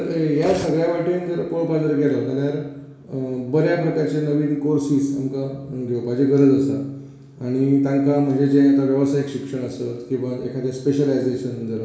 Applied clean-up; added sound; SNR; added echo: none; Cutlery, silverware; 18 dB; reverberation time 0.7 s.